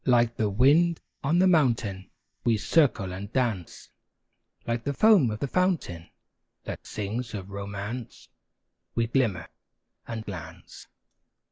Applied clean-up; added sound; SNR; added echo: neural mask model Resemble Enhance denoiser.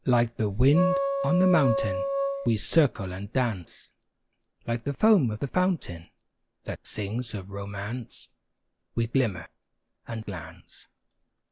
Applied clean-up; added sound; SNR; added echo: none; Wind instrument, woodwind instrument; 1 dB; none.